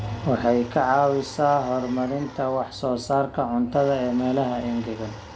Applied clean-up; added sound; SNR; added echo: none; Domestic sounds, home sounds; 20 dB; none.